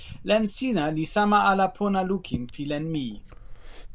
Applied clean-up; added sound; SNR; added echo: none; Liquid; 14 dB; none.